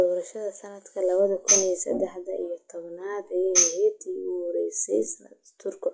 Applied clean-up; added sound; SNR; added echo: classical method log-MMSE.